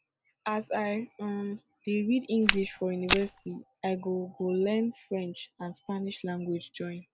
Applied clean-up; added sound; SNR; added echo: none; Walk, footsteps; 0 dB; none.